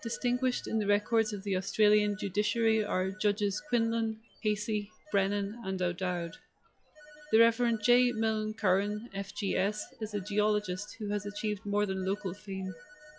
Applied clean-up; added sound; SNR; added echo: classical method log-MMSE.